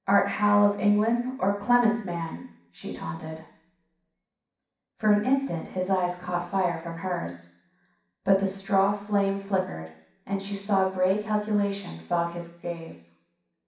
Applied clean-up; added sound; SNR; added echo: none; none; none; reverberation time 0.6 s.